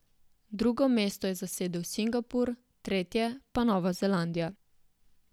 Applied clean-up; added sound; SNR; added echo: none; none; none; none.